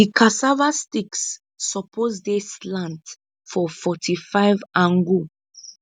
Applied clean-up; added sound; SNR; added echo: none; none; none; none.